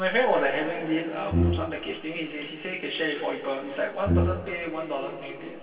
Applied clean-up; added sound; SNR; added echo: none; Brass instrument; -2 dB; reverberation time 2.6 s.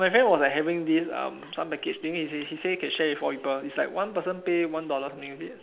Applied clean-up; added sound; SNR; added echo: none; none; none; none.